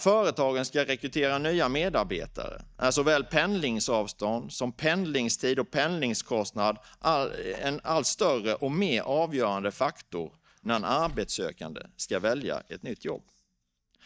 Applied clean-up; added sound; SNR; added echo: neural mask model DeepFilterNet 3.